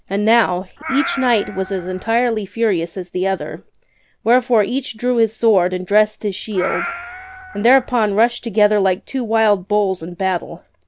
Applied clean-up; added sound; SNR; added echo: none; Meow; 11 dB; none.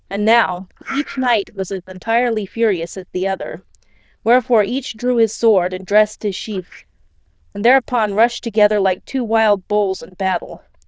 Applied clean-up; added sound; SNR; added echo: neural diffusion model UNIVERSE++.